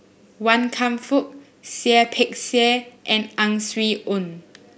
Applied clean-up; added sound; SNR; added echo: none; none; none; none.